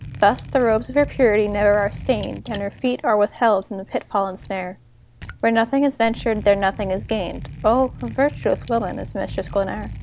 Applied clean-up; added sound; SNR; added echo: none; Liquid; 14 dB; none.